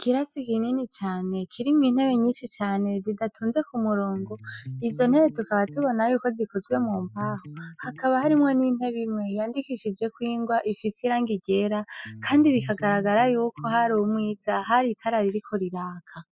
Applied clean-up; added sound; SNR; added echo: classical method spectral subtraction.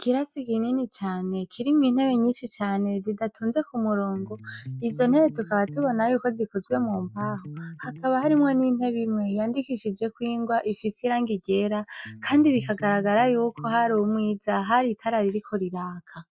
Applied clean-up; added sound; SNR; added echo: neural mask model DeepFilterNet 3.